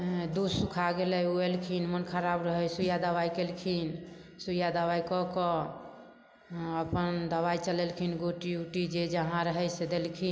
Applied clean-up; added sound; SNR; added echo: none; Snare drum; 17 dB; none.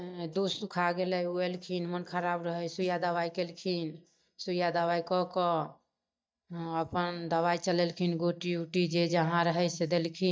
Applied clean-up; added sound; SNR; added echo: neural mask model DeepFilterNet 3.